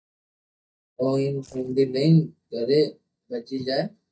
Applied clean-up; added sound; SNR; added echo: neural mask model DeepFilterNet 3.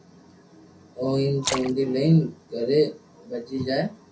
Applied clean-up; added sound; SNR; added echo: none; Splash, splatter; 11 dB; reverberation time 0.3 s.